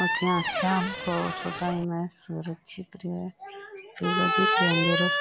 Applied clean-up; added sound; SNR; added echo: none; Squeak; -2 dB; none.